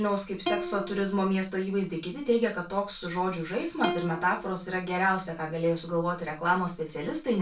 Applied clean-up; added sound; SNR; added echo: none; Plucked string instrument; 11 dB; reverberation time 0.2 s.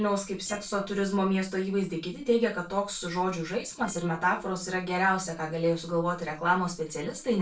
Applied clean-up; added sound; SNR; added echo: neural separator model SepFormer DNS4.